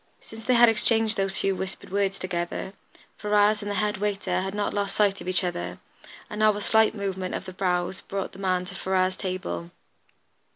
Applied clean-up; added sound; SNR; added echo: none; none; none; none.